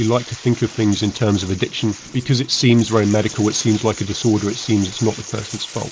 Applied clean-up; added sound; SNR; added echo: neural mask model Resemble Enhance denoiser.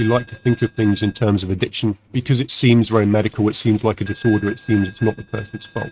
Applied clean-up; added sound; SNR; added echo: neural mask model RNNoise.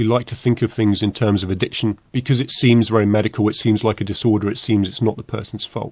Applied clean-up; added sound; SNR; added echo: none; none; none; none.